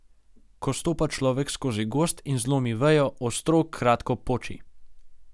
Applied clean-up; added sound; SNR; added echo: none; none; none; none.